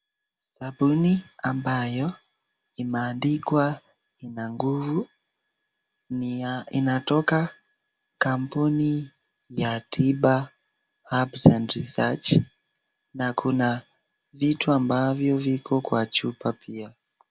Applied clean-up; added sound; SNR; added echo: none; none; none; none.